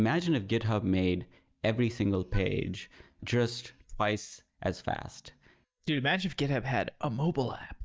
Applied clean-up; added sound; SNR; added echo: neural mask model DeepFilterNet 3.